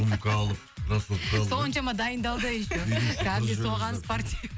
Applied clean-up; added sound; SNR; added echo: none; none; none; none.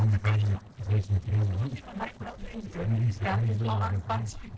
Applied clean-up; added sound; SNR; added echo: neural separator model SepFormer DNS4.